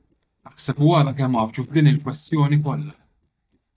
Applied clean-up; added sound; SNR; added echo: neural mask model DeepFilterNet 3.